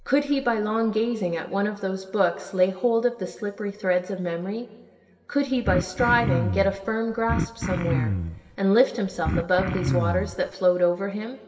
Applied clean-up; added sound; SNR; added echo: none; Cough; 2 dB; reverberation time 2.2 s.